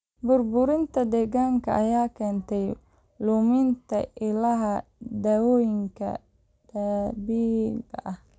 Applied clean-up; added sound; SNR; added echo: none; none; none; none.